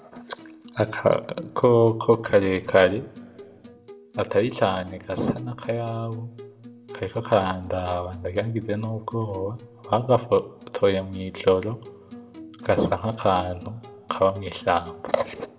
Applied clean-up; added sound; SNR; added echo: none; Acoustic guitar; 20 dB; reverberation time 1.1 s.